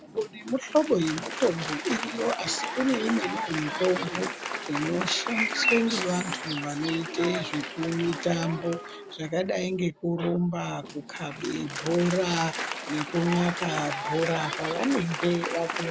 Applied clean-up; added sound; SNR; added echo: none; Applause + Bird; 6 dB; none.